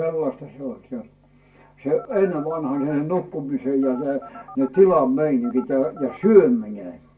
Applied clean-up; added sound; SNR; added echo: none; Telephone; 19 dB; reverberation time 0.3 s.